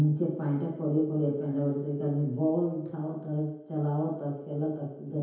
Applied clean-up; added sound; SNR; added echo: none; none; none; reverberation time 1.0 s.